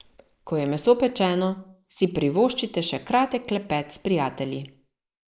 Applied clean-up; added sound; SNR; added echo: neural mask model Resemble Enhance denoiser.